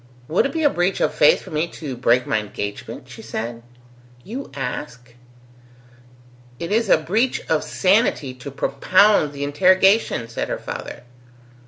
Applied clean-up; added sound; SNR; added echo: none; none; none; none.